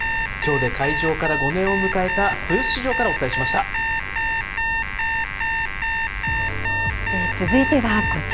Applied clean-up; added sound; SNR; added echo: none; Alarm; -1 dB; none.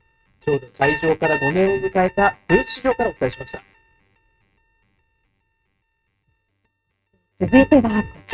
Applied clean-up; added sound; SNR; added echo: neural mask model RNNoise.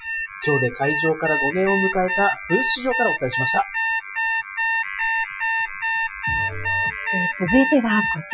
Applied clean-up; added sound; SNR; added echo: classical method Wiener filter.